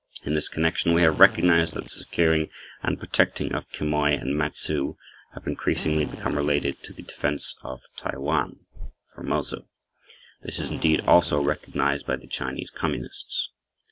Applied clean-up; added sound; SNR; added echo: none; Drill; 14 dB; none.